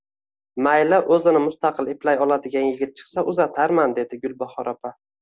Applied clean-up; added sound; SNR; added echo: none; none; none; none.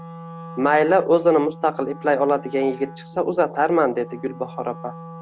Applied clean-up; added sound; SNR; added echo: none; Wind instrument, woodwind instrument; 17 dB; none.